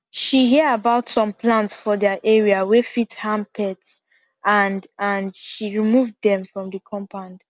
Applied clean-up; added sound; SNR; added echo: none; none; none; none.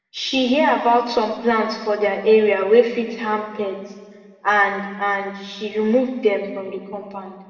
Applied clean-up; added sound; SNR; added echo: none; none; none; reverberation time 1.5 s.